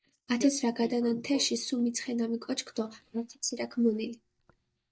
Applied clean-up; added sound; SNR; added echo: neural mask model DeepFilterNet 3.